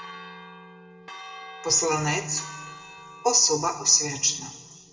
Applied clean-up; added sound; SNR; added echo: none; Church bell; 17 dB; reverberation time 1.5 s.